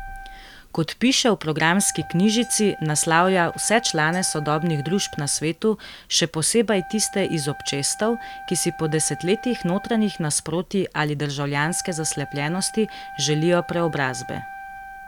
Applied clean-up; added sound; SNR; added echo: none; Wind instrument, woodwind instrument; 16 dB; none.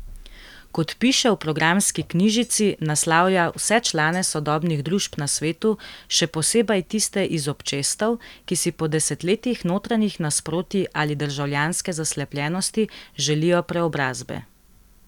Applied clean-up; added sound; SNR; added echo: none; none; none; none.